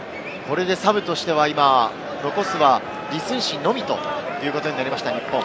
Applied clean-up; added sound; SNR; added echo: none; none; none; none.